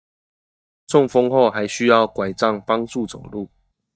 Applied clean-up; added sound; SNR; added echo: neural mask model DeepFilterNet 3.